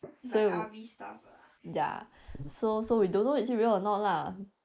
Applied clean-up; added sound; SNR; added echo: neural mask model Resemble Enhance denoiser.